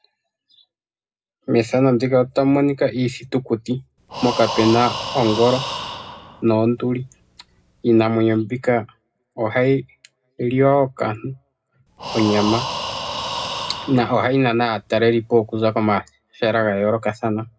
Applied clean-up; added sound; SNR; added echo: none; Breathing; 9 dB; reverberation time 0.2 s.